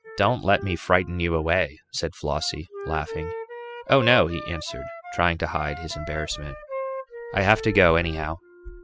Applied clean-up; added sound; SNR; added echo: classical method spectral subtraction.